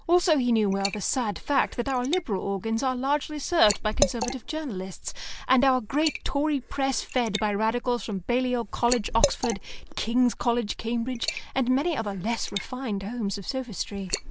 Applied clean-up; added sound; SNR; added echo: none; Liquid; 9 dB; none.